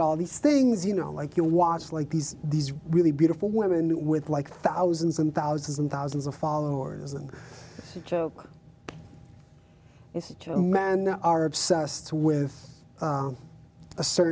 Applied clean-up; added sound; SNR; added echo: none; none; none; none.